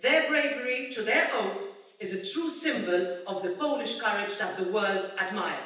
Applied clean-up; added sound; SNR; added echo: none; none; none; reverberation time 0.9 s.